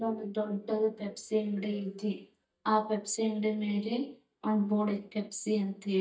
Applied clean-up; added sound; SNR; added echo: neural mask model DeepFilterNet 3.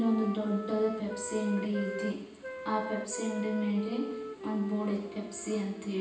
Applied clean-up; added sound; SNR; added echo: none; Wind instrument, woodwind instrument; 9 dB; reverberation time 0.9 s.